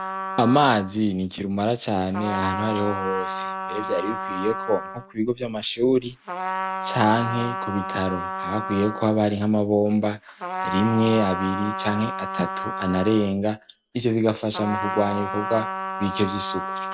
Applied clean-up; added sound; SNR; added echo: none; Trumpet; 7 dB; none.